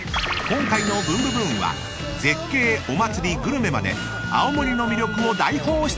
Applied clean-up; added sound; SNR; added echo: none; Wind instrument, woodwind instrument; 11 dB; none.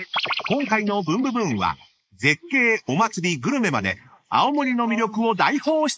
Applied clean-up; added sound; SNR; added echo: neural mask model Resemble Enhance denoiser.